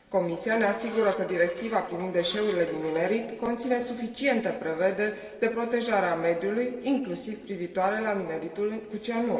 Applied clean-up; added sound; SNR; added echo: none; Dishes, pots, and pans / Glass; 19 dB; reverberation time 2.5 s.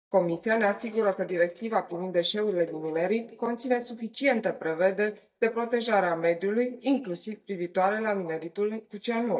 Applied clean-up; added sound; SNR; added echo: neural mask model DeepFilterNet 3.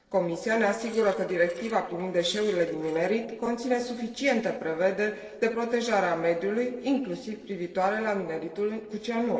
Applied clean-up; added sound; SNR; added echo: neural separator model SepFormer DNS4.